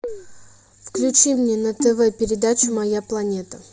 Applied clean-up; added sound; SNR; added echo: none; Keyboard (musical); 12 dB; none.